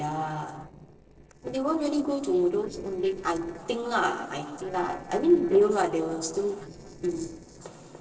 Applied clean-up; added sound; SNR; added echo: neural separator model SepFormer DNS4.